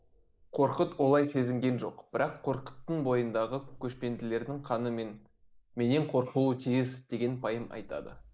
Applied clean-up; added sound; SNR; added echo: neural mask model Resemble Enhance denoiser.